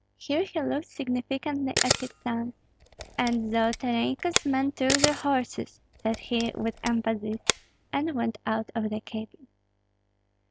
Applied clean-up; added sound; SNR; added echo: none; Camera; 4 dB; none.